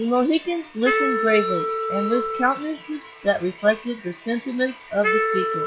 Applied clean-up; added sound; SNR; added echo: classical method log-MMSE.